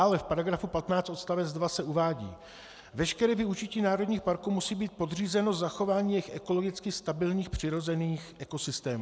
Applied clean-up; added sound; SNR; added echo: none; none; none; none.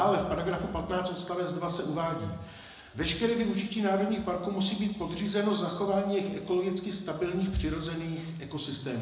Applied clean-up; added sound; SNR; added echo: none; none; none; reverberation time 0.9 s.